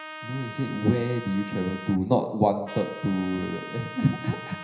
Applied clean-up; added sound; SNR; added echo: none; Trumpet; 13 dB; reverberation time 0.9 s.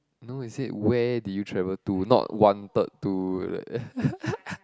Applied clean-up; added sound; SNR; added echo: none; none; none; none.